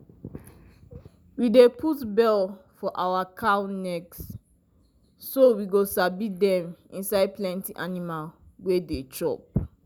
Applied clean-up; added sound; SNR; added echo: none; none; none; none.